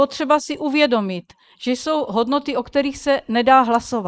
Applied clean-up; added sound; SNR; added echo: neural mask model Resemble Enhance denoiser.